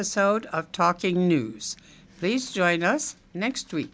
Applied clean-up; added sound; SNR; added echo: none; none; none; none.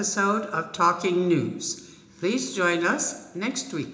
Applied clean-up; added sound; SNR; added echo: none; none; none; reverberation time 0.8 s.